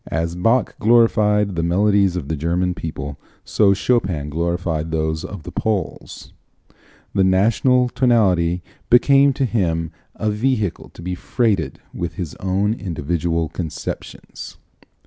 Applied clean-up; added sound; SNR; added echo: none; none; none; none.